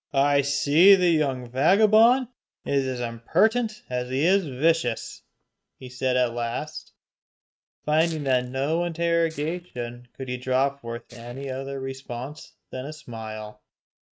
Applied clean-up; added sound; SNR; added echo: neural mask model RNNoise.